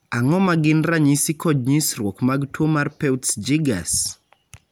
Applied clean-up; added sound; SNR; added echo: none; none; none; none.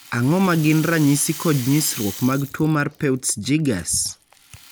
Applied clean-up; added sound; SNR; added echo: none; Rattle; 16 dB; none.